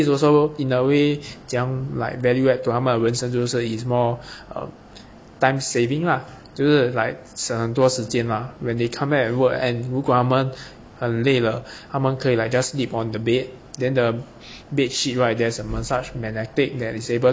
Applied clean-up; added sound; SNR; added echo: none; none; none; none.